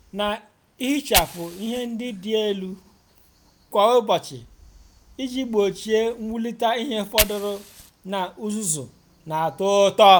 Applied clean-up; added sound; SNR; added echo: none; Fire; 11 dB; none.